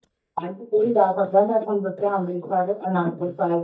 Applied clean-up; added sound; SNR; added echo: neural mask model DeepFilterNet 3.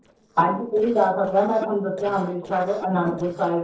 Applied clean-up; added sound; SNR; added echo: neural separator model SepFormer DNS4.